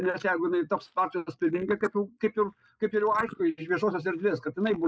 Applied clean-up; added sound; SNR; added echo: neural mask model Resemble Enhance denoiser.